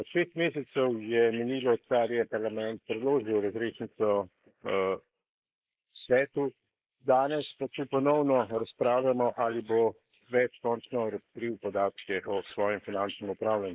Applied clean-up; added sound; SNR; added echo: neural mask model Resemble Enhance denoiser.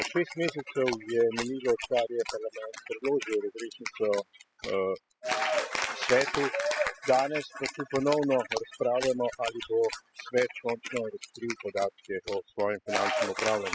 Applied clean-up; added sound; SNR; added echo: classical method spectral subtraction.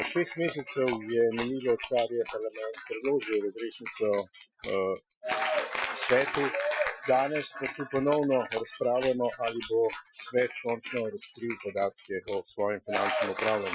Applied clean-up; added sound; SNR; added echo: classical method Wiener filter.